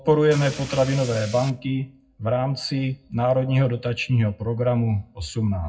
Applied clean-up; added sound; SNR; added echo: classical method WPE with log-MMSE.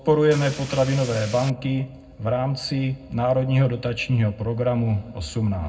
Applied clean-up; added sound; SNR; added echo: none; Rain; 13 dB; reverberation time 0.3 s.